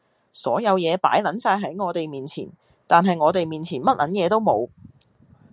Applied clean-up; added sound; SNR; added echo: none; none; none; none.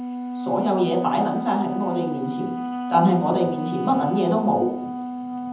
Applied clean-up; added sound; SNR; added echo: none; Wind instrument, woodwind instrument; 5 dB; reverberation time 0.8 s.